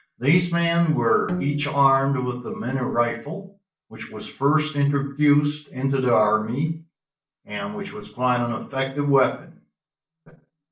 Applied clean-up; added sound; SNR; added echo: neural separator model SepFormer DNS4.